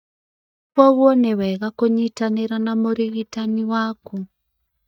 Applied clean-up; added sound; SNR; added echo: neural mask model DeepFilterNet 3.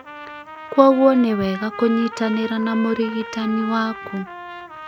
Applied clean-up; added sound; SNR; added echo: none; Trumpet; 13 dB; none.